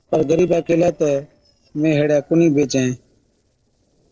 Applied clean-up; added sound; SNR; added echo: neural separator model SepFormer DNS4.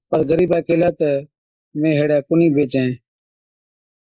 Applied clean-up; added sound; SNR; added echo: neural mask model Resemble Enhance denoiser.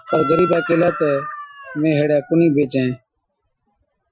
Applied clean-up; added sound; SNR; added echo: classical method Wiener filter.